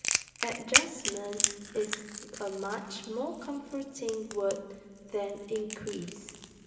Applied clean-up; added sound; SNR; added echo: none; Crackle; -2 dB; reverberation time 2.6 s.